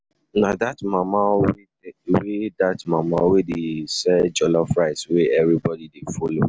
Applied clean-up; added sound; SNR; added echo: none; none; none; none.